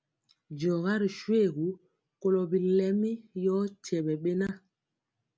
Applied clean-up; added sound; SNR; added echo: none; none; none; none.